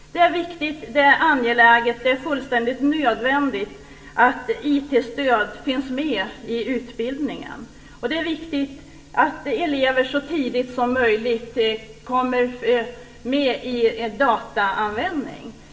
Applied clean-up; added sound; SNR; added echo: none; none; none; reverberation time 2.4 s.